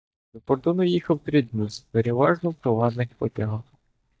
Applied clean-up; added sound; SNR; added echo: neural mask model DeepFilterNet 3.